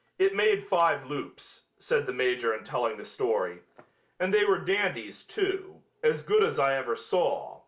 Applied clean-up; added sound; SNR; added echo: none; none; none; none.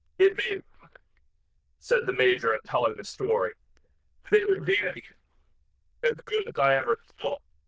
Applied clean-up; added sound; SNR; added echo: neural diffusion model UNIVERSE++.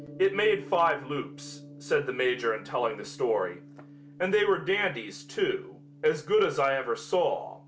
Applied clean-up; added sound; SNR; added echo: none; Gong; 19 dB; none.